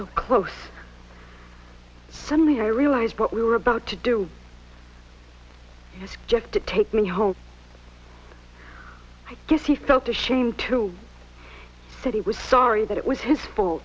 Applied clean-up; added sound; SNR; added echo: none; none; none; none.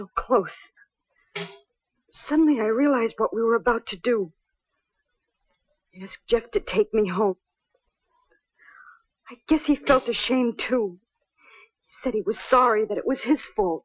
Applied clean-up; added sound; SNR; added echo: classical method Wiener filter.